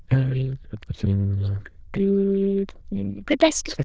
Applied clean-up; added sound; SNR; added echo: neural diffusion model UNIVERSE++.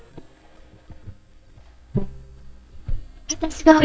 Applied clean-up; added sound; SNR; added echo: neural mask model DeepFilterNet 3.